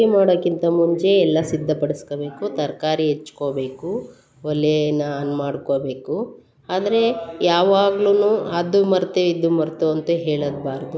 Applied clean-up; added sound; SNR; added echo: none; none; none; none.